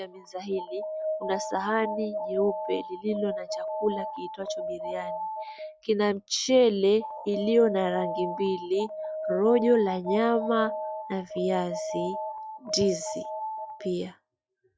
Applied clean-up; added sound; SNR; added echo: classical method log-MMSE.